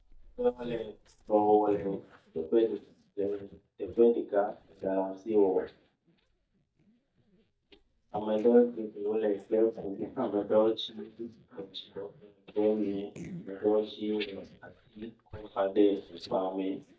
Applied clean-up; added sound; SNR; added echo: neural mask model DeepFilterNet 3.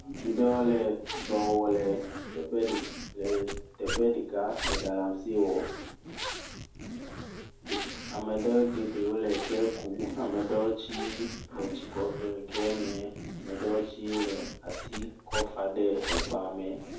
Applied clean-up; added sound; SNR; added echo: none; Zipper (clothing); 8 dB; reverberation time 0.6 s.